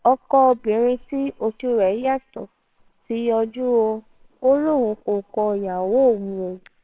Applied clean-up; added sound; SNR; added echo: neural separator model SepFormer WHAMR!.